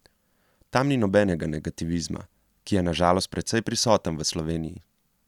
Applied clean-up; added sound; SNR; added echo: none; none; none; none.